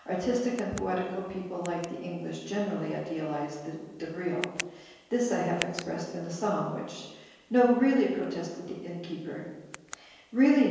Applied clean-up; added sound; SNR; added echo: none; Tick; 18 dB; reverberation time 1.2 s.